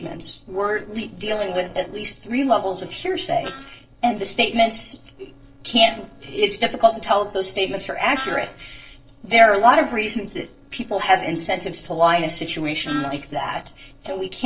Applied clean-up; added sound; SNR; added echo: neural separator model SepFormer DNS4.